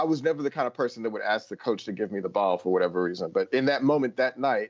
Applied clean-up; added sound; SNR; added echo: none; none; none; none.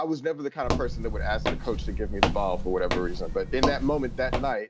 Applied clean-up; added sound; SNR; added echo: none; Walk, footsteps; -1 dB; none.